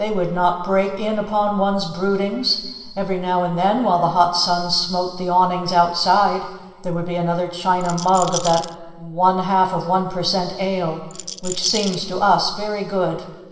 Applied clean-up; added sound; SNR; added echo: none; Rattle; 11 dB; reverberation time 1.4 s.